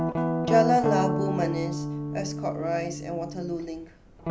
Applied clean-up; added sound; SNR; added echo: none; Guitar; 0 dB; none.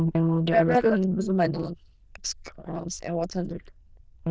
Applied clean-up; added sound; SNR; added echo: neural diffusion model UNIVERSE++.